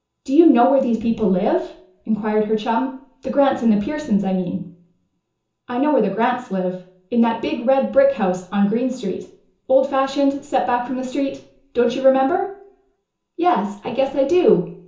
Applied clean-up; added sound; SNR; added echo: none; none; none; reverberation time 0.6 s.